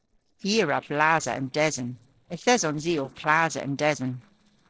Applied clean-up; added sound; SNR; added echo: neural separator model SepFormer DNS4.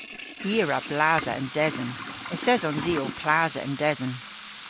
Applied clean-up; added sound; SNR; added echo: none; Toilet flush / Water tap, faucet; 9 dB; none.